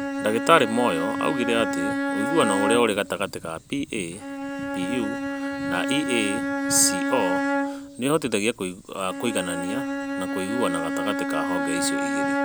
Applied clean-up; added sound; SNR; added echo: none; Bowed string instrument; 1 dB; none.